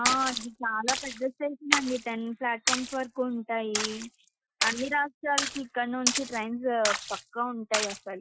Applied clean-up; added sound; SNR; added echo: classical method Wiener filter.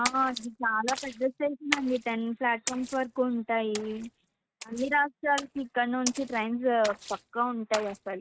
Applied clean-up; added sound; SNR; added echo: neural mask model RNNoise.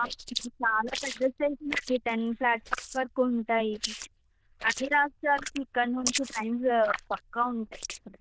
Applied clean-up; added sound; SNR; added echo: neural diffusion model UNIVERSE++.